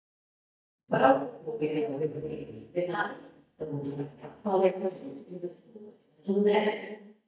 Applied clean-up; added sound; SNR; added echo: neural mask model DeepFilterNet 3.